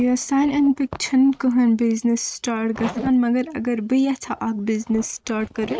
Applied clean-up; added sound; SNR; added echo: neural mask model RNNoise.